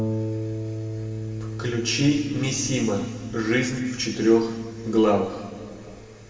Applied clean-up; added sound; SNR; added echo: none; Harp; 8 dB; reverberation time 2.1 s.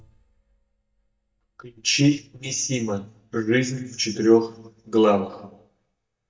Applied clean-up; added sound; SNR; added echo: neural mask model DeepFilterNet 3.